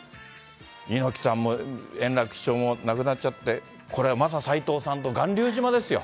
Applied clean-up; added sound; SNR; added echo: none; none; none; none.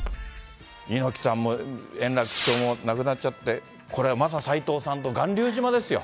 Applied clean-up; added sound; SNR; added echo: none; Bass drum + Whoosh, swoosh, swish / Fireworks; 13 dB; none.